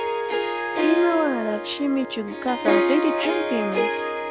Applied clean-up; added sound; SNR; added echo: none; Harp; -1 dB; none.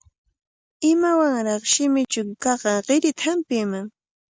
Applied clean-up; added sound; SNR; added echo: none; none; none; none.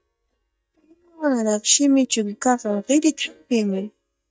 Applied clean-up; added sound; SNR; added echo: neural mask model DeepFilterNet 3.